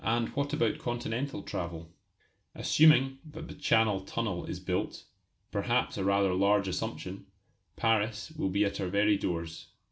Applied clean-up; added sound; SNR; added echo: none; none; none; none.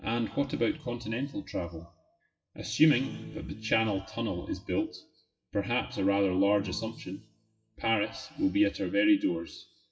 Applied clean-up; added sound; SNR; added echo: classical method WPE with log-MMSE.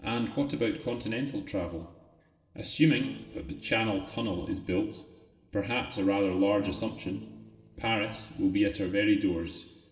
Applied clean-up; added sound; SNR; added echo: neural separator model SepFormer DNS4.